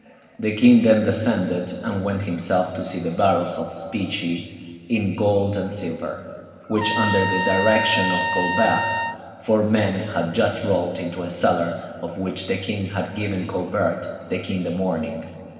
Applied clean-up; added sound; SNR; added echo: none; Trumpet; 2 dB; reverberation time 2.1 s.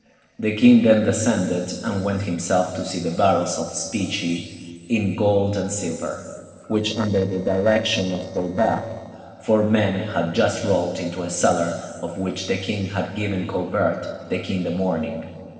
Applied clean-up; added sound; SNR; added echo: neural separator model SepFormer DNS4.